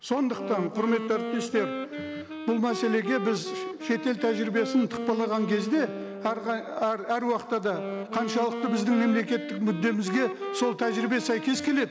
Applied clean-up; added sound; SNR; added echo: none; Wind instrument, woodwind instrument; 7 dB; none.